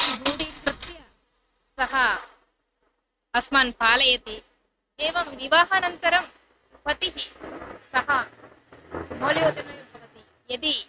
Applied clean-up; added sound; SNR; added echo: neural mask model RNNoise.